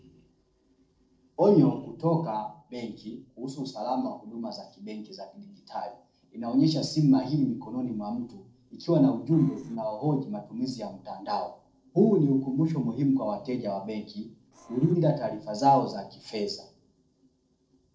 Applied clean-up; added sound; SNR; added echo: neural separator model SepFormer DNS4.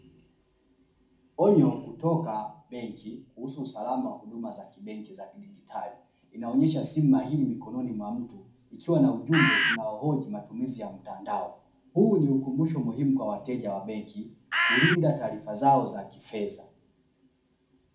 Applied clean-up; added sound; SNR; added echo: none; Bird; -5 dB; reverberation time 0.4 s.